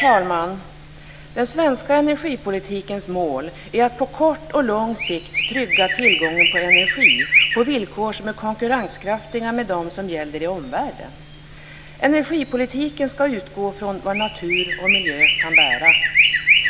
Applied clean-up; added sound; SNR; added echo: none; Chirp, tweet; 0 dB; none.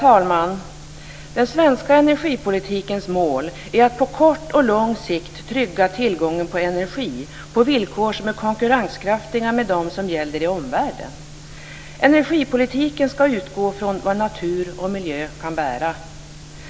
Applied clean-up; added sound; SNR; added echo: none; none; none; none.